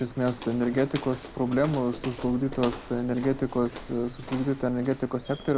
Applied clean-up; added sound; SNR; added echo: none; Walk, footsteps; 13 dB; none.